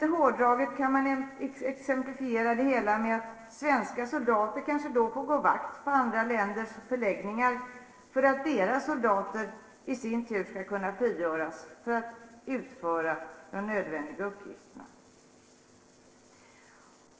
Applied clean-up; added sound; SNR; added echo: neural separator model SepFormer DNS4.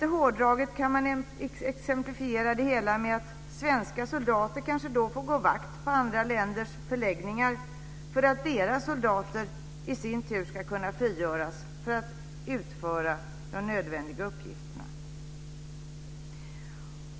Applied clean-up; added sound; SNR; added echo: none; none; none; none.